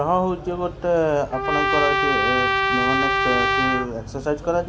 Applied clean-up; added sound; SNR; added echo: none; Trumpet; -1 dB; none.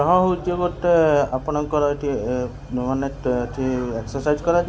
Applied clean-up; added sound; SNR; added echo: none; none; none; none.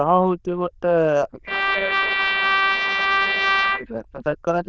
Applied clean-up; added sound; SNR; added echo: neural diffusion model UNIVERSE++.